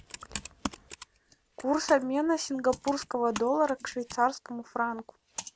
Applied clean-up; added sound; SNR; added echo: none; Computer keyboard; 14 dB; none.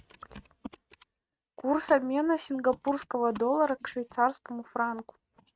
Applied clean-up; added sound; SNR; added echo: neural mask model RNNoise.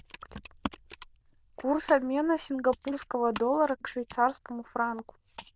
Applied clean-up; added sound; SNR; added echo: neural diffusion model UNIVERSE++.